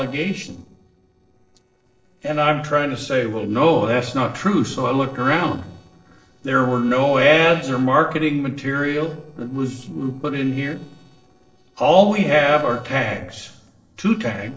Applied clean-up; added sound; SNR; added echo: neural separator model SepFormer DNS4.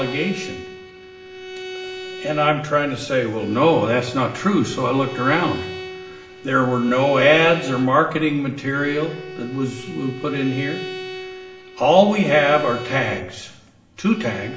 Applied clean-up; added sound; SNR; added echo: none; Bowed string instrument; 13 dB; reverberation time 0.8 s.